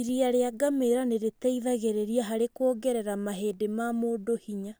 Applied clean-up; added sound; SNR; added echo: none; none; none; none.